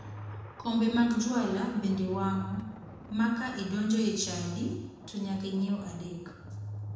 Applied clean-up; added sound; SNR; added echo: none; Thunder; 18 dB; reverberation time 1.0 s.